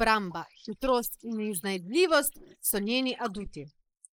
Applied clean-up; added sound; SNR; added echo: neural mask model Resemble Enhance denoiser.